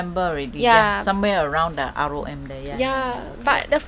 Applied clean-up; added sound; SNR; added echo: none; none; none; none.